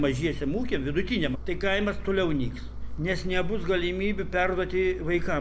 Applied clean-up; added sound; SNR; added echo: none; Engine; 5 dB; none.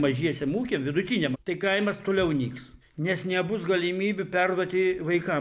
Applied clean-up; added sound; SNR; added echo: none; none; none; none.